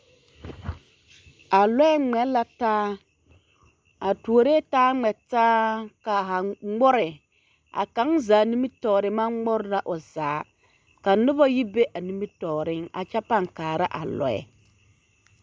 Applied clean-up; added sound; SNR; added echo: none; none; none; none.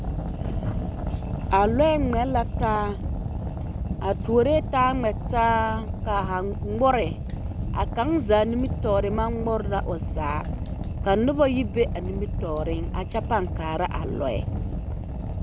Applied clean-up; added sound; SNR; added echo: none; Fire; 3 dB; none.